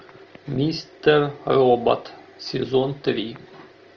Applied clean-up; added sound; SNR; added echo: none; none; none; none.